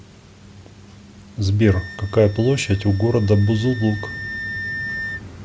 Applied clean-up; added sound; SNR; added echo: none; Wind instrument, woodwind instrument; 13 dB; none.